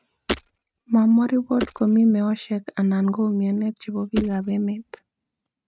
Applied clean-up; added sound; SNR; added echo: neural mask model RNNoise.